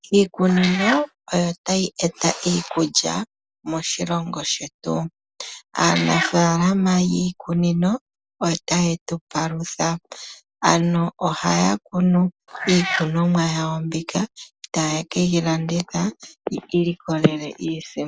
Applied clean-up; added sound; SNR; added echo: none; Meow; 5 dB; none.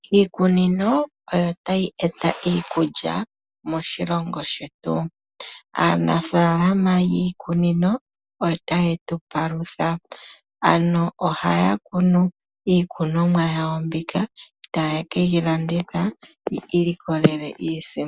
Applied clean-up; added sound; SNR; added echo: none; none; none; none.